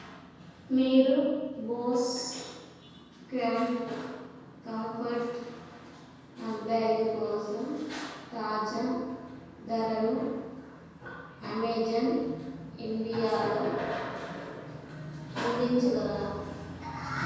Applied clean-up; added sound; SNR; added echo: none; none; none; reverberation time 1.2 s.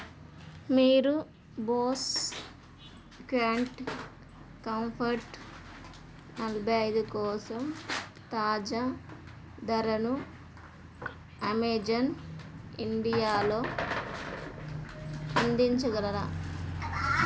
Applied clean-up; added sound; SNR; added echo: none; none; none; none.